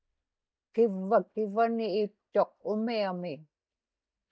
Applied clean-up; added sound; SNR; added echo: neural mask model DeepFilterNet 3.